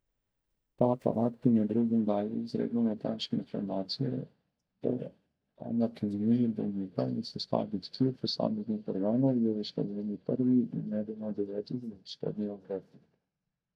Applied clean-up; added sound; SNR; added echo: neural mask model DeepFilterNet 3.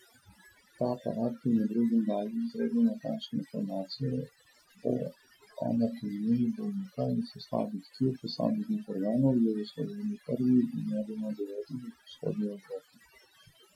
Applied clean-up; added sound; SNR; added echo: classical method Wiener filter.